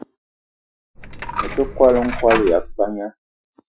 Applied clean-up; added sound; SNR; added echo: classical method Wiener filter.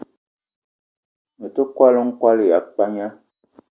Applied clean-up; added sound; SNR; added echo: none; none; none; none.